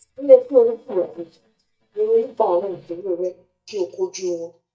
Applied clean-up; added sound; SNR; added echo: neural mask model DeepFilterNet 3.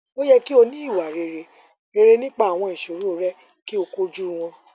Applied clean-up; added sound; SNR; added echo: none; none; none; none.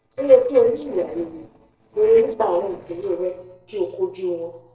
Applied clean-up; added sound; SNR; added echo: neural separator model SepFormer DNS4.